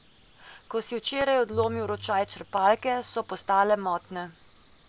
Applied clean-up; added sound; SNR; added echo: none; Bowed string instrument; 18 dB; none.